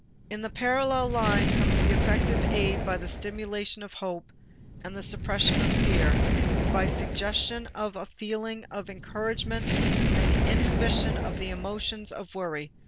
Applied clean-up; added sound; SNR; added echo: none; Fire; -4 dB; none.